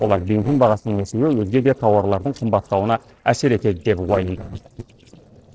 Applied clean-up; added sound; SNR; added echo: neural separator model SepFormer DNS4.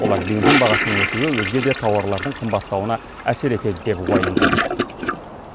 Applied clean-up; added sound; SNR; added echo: none; Toilet flush / Gurgling; 1 dB; none.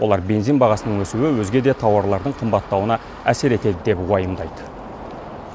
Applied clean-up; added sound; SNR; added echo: none; none; none; none.